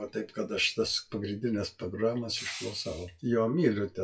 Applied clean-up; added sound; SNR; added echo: classical method WPE with log-MMSE.